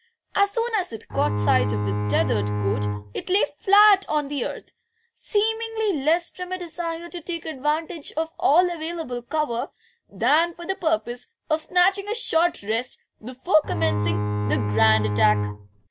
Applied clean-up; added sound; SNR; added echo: none; Bowed string instrument; 1 dB; none.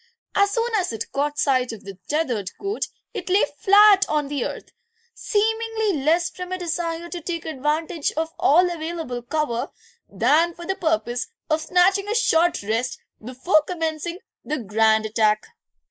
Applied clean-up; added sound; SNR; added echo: neural mask model Resemble Enhance denoiser.